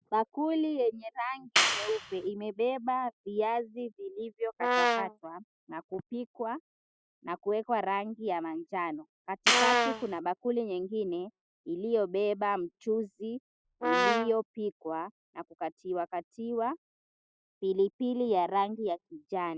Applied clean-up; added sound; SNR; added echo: classical method spectral subtraction.